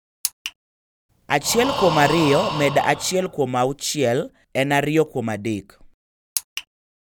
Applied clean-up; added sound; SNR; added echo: none; Breathing; 6 dB; none.